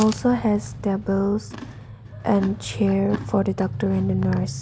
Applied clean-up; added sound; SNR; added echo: none; Chewing, mastication; 17 dB; none.